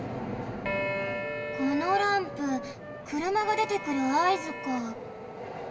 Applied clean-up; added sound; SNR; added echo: none; Wind instrument, woodwind instrument; 16 dB; reverberation time 1.6 s.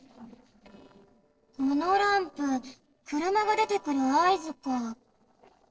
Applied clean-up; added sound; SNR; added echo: neural separator model SepFormer DNS4.